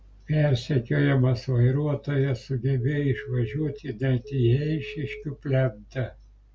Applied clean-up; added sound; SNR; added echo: none; Telephone; 14 dB; none.